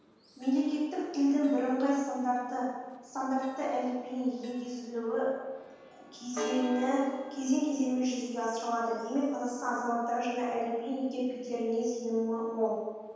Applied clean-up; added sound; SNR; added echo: none; Church bell; 16 dB; reverberation time 1.2 s.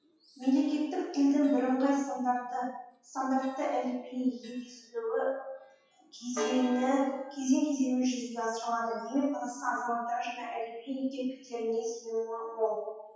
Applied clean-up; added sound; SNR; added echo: classical method WPE with log-MMSE.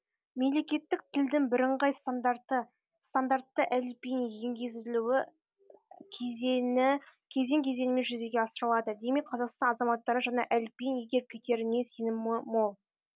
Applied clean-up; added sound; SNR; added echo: none; none; none; none.